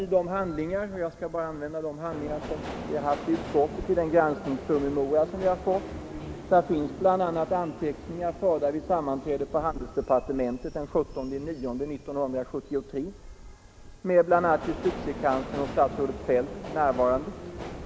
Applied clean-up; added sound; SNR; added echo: none; Subway, metro, underground; 13 dB; none.